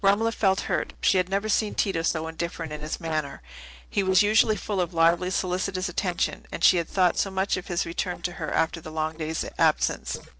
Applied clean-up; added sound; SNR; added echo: neural separator model SepFormer DNS4.